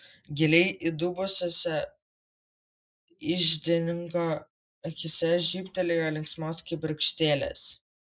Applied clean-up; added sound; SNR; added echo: neural mask model Resemble Enhance denoiser.